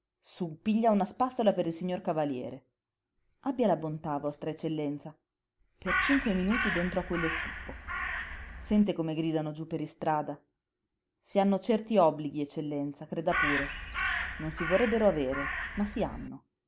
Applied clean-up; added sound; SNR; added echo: none; Crow; 3 dB; none.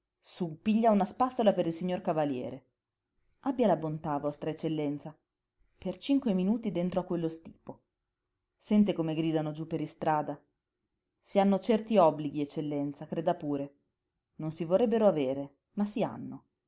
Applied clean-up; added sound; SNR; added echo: none; none; none; none.